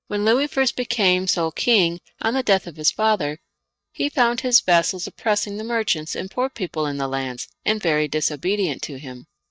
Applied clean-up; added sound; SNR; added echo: neural mask model DeepFilterNet 3.